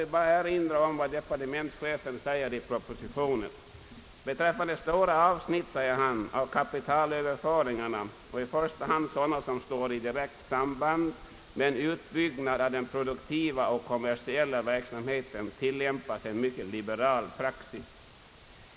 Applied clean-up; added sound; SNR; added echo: none; none; none; none.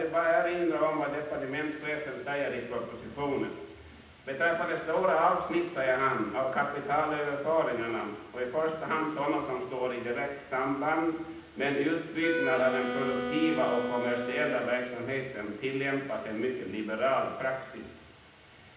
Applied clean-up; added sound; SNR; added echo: none; Wind instrument, woodwind instrument; 4 dB; reverberation time 0.9 s.